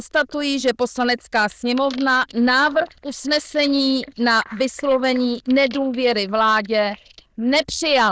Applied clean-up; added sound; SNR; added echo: neural diffusion model UNIVERSE++.